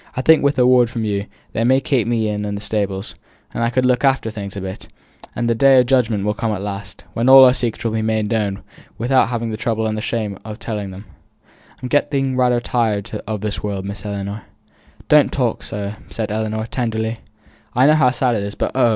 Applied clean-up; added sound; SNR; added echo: none; none; none; none.